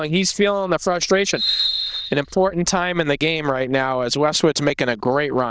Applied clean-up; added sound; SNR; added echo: neural diffusion model UNIVERSE++.